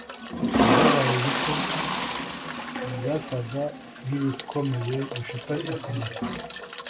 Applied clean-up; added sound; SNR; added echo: none; Toilet flush; -3 dB; none.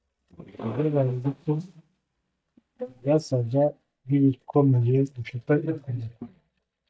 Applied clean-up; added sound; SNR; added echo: neural mask model DeepFilterNet 3.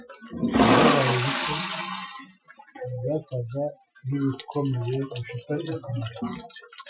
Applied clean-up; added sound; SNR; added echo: classical method Wiener filter.